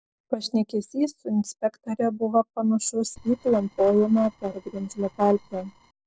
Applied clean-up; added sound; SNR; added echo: neural separator model SepFormer DNS4.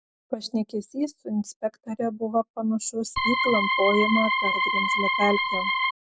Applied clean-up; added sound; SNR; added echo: none; Organ; -3 dB; none.